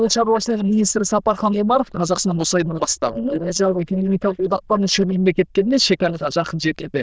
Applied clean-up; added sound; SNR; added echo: neural diffusion model UNIVERSE++.